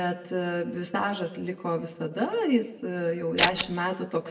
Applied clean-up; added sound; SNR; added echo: none; Scissors; -4 dB; reverberation time 0.7 s.